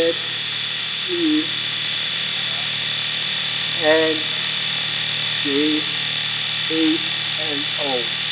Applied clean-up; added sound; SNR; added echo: none; Domestic sounds, home sounds; -3 dB; reverberation time 0.6 s.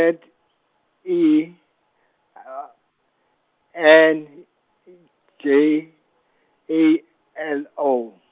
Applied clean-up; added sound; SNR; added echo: none; none; none; none.